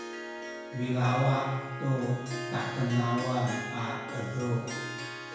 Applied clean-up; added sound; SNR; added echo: none; Harp; 8 dB; reverberation time 1.0 s.